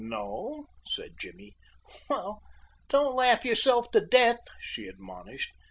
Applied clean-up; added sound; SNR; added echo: none; none; none; none.